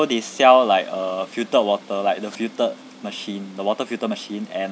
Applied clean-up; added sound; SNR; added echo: none; none; none; none.